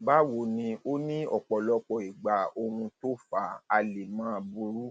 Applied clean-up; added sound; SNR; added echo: none; none; none; none.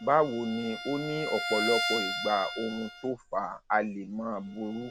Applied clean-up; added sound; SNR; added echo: none; Bowed string instrument; 6 dB; none.